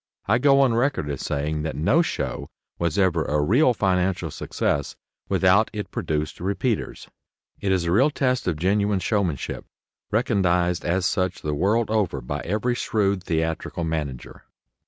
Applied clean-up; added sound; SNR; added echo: none; none; none; none.